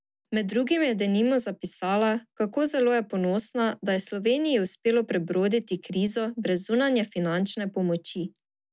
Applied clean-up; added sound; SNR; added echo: none; none; none; none.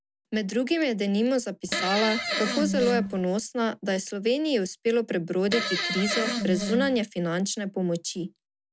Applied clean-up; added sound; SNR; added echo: none; Fart; 2 dB; none.